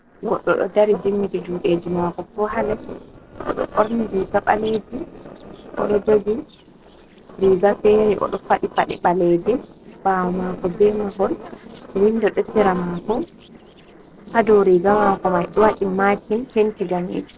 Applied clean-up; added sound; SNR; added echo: neural separator model SepFormer DNS4.